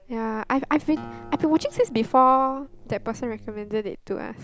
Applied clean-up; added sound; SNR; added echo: none; Buzz + Acoustic guitar; 19 dB; none.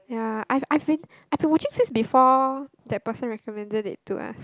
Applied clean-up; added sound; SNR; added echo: none; none; none; none.